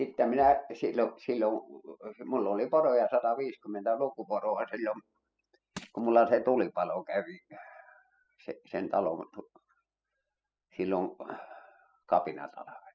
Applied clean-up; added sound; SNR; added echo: classical method spectral subtraction.